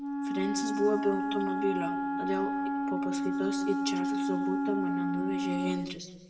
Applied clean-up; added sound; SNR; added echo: none; Wind instrument, woodwind instrument; -3 dB; reverberation time 1.1 s.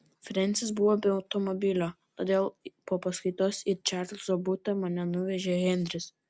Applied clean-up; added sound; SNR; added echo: none; none; none; none.